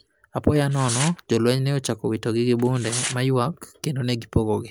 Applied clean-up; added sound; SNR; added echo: none; Tearing; 11 dB; none.